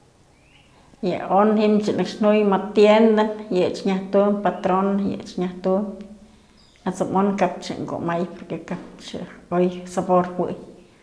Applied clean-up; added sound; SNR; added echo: none; none; none; none.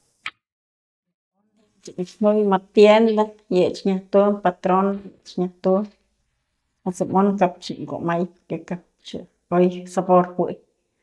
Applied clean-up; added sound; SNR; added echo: neural mask model DeepFilterNet 3.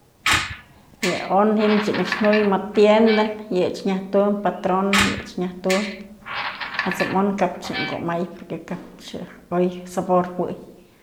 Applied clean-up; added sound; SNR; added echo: none; Squeak; 6 dB; none.